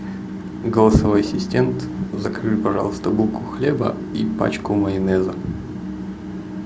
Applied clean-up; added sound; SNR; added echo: none; none; none; none.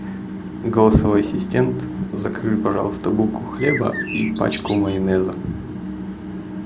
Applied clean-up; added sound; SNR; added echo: none; Bird; 10 dB; none.